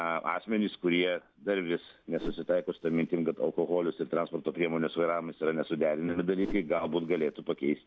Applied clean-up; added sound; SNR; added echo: none; Whoosh, swoosh, swish; 18 dB; none.